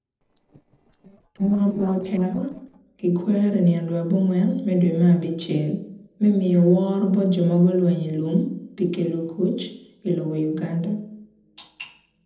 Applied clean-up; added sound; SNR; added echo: neural separator model SepFormer DNS4.